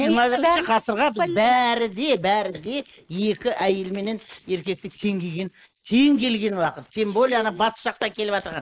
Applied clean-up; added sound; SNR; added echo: neural mask model Resemble Enhance denoiser.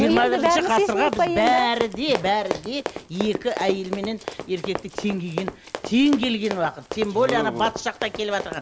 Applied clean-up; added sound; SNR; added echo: none; Run; 10 dB; none.